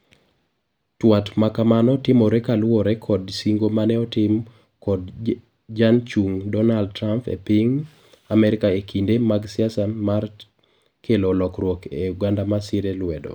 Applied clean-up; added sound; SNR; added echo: none; none; none; none.